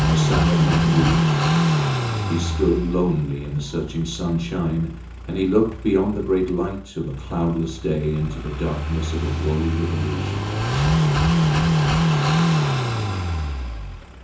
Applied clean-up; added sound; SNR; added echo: none; Car passing by / Idling; -3 dB; reverberation time 0.6 s.